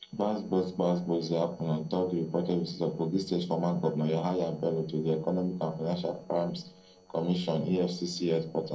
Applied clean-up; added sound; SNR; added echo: neural separator model SepFormer DNS4.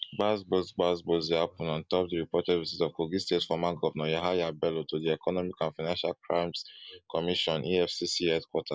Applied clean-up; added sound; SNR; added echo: none; none; none; none.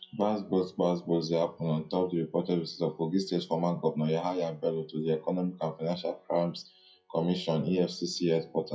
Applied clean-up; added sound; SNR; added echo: classical method WPE with log-MMSE.